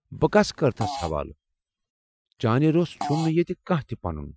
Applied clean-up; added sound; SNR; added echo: classical method Wiener filter.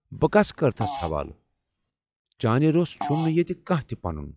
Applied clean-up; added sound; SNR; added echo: classical method log-MMSE.